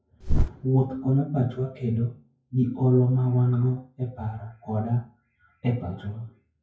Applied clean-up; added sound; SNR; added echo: classical method WPE with log-MMSE.